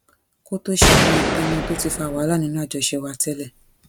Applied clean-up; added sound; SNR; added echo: none; Gunshot, gunfire; -5 dB; none.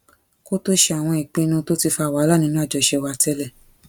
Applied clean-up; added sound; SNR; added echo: none; none; none; none.